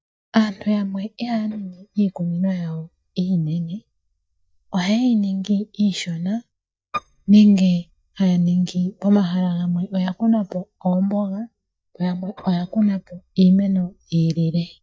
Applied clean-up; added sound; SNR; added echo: neural mask model DeepFilterNet 3.